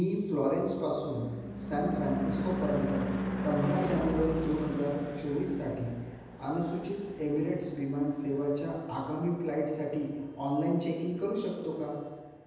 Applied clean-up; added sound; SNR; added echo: none; Car passing by / Engine / Truck; 7 dB; reverberation time 1.1 s.